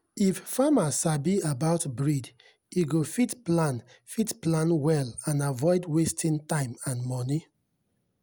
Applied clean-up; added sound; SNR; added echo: none; none; none; none.